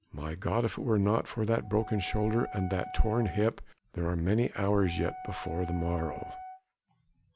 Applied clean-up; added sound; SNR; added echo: none; Wind instrument, woodwind instrument; 14 dB; none.